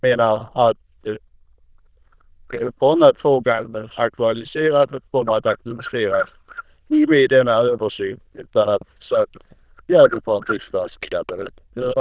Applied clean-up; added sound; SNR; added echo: neural diffusion model UNIVERSE++.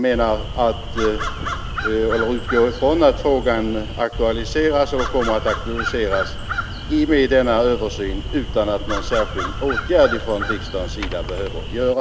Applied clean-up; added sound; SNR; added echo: none; Crow; 6 dB; none.